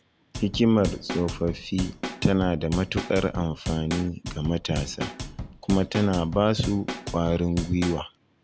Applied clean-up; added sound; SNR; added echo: none; Drum / Drum kit; 9 dB; none.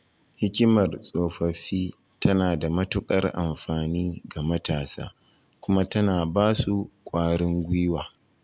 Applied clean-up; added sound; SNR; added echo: none; none; none; none.